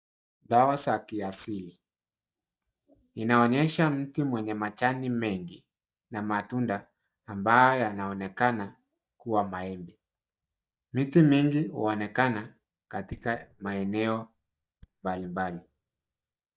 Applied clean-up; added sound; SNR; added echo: neural mask model DeepFilterNet 3.